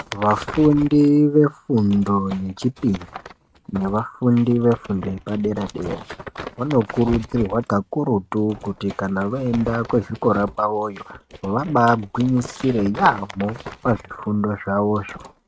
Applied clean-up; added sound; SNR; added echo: neural mask model RNNoise.